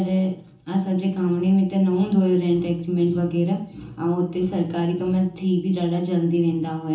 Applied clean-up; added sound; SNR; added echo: none; none; none; reverberation time 1.2 s.